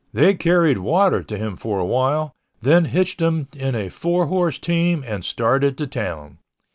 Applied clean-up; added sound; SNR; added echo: none; none; none; none.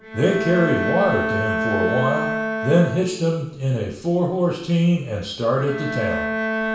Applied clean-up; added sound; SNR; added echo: none; Bowed string instrument; 5 dB; reverberation time 0.7 s.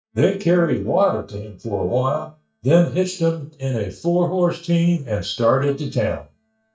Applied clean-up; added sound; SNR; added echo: neural mask model DeepFilterNet 3.